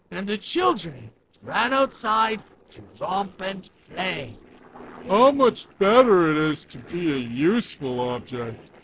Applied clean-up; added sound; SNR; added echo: neural separator model SepFormer DNS4.